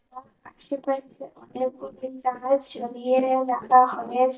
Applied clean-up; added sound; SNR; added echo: neural mask model DeepFilterNet 3.